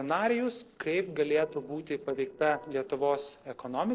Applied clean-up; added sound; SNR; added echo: neural separator model SepFormer DNS4.